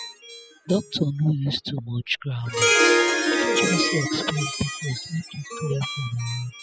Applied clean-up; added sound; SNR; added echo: classical method spectral subtraction.